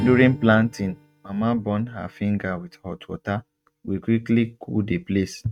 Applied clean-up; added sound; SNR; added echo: neural mask model RNNoise.